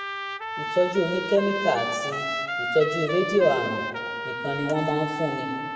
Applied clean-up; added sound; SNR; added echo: none; Trumpet; 5 dB; reverberation time 1.5 s.